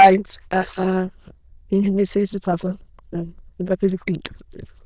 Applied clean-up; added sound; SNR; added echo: neural diffusion model UNIVERSE++.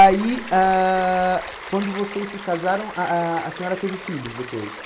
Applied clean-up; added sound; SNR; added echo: none; Stream; 13 dB; none.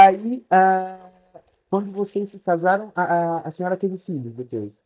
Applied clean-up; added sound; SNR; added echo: neural mask model DeepFilterNet 3.